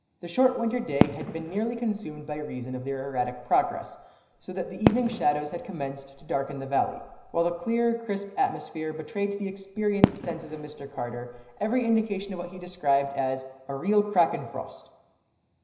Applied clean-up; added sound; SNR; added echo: none; Fireworks; 5 dB; reverberation time 0.9 s.